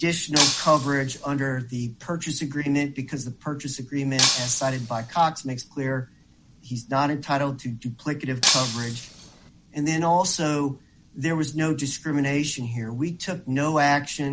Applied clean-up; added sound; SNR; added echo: none; Shatter; 0 dB; none.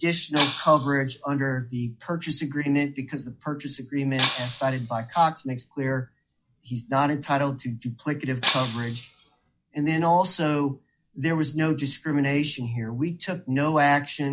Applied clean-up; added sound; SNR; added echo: classical method log-MMSE.